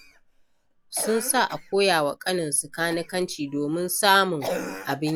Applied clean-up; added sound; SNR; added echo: none; Cough; 13 dB; none.